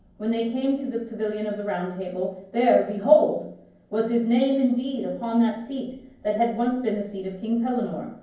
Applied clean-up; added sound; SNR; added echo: none; none; none; reverberation time 0.9 s.